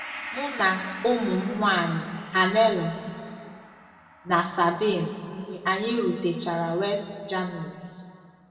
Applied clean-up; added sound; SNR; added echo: none; Gong; 17 dB; reverberation time 1.7 s.